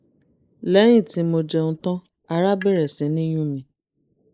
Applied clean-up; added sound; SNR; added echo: neural mask model Resemble Enhance denoiser.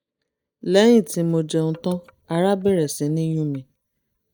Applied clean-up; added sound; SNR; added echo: neural mask model DeepFilterNet 3.